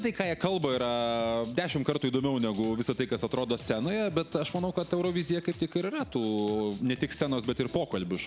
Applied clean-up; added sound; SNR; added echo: none; none; none; none.